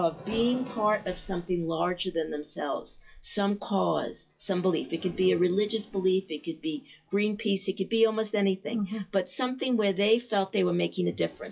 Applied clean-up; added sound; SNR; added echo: classical method WPE with log-MMSE.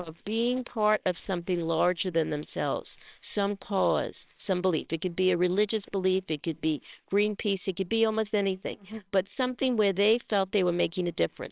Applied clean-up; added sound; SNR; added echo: neural separator model SepFormer WHAMR!.